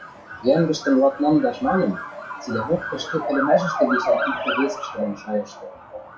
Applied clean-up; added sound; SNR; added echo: classical method WPE with log-MMSE.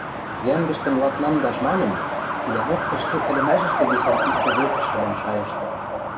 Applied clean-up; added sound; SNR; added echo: none; Truck; -1 dB; reverberation time 0.6 s.